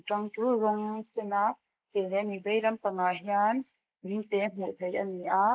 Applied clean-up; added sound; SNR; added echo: neural mask model Resemble Enhance denoiser.